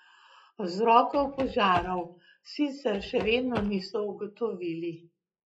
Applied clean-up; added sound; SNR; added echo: classical method log-MMSE.